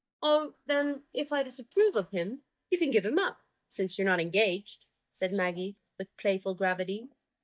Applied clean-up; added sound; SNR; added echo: neural mask model DeepFilterNet 3.